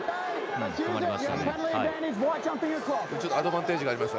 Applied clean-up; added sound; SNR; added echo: none; none; none; none.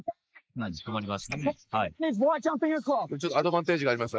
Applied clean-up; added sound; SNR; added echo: neural mask model Resemble Enhance denoiser.